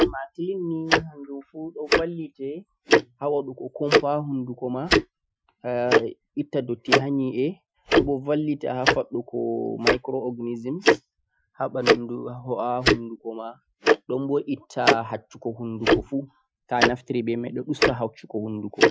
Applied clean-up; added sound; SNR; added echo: classical method Wiener filter.